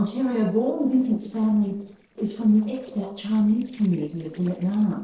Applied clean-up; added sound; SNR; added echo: neural separator model SepFormer DNS4.